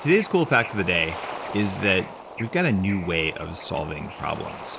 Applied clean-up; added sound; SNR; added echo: none; Bird / Ocean; 12 dB; none.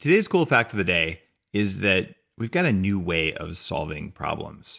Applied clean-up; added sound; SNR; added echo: none; none; none; none.